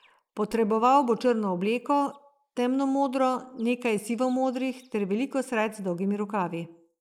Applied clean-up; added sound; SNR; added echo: neural mask model Resemble Enhance denoiser.